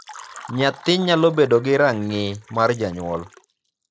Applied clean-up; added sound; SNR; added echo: neural mask model RNNoise.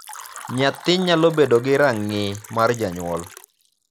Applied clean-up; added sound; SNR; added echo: none; Fill (with liquid); 19 dB; none.